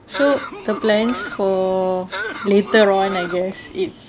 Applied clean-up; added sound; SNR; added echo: none; Cough; 11 dB; none.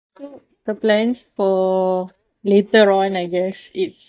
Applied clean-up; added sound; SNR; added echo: neural mask model DeepFilterNet 3.